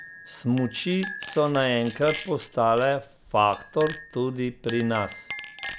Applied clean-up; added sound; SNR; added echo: none; Chink, clink; 10 dB; none.